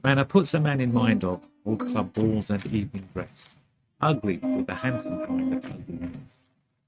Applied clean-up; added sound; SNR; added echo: neural mask model RNNoise.